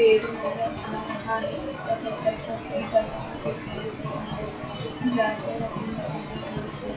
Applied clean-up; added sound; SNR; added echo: classical method WPE with log-MMSE.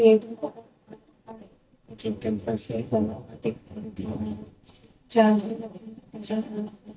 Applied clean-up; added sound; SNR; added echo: neural mask model DeepFilterNet 3.